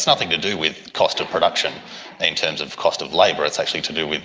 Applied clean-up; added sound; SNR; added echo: none; none; none; none.